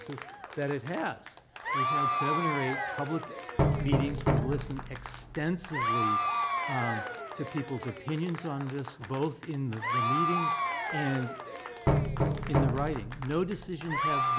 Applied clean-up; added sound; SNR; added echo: none; Applause / Crowd / Cheering + Knock; -3 dB; none.